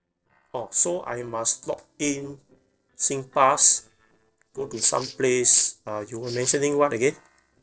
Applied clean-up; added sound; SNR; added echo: neural separator model SepFormer DNS4.